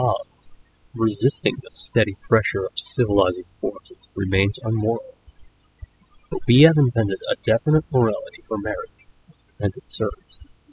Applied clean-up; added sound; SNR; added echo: classical method spectral subtraction.